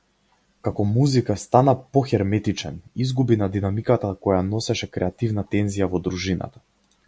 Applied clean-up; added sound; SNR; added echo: none; none; none; none.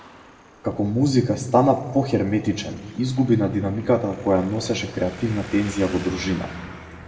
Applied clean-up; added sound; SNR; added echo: none; Traffic noise, roadway noise; 19 dB; reverberation time 1.6 s.